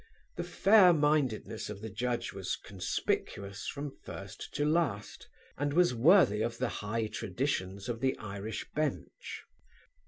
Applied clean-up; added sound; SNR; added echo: none; none; none; none.